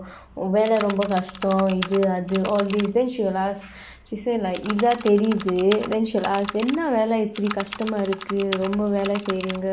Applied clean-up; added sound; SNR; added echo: none; Computer keyboard; 12 dB; none.